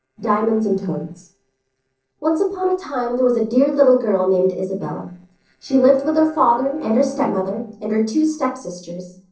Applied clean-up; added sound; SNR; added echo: neural separator model SepFormer DNS4.